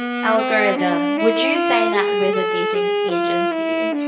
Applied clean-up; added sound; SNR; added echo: none; Wind instrument, woodwind instrument; -3 dB; reverberation time 1.0 s.